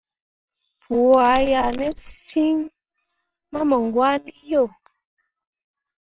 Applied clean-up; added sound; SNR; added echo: neural separator model SepFormer WHAMR!.